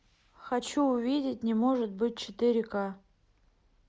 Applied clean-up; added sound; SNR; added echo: none; none; none; none.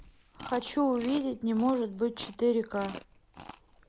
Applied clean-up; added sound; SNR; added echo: none; Chewing, mastication; 17 dB; none.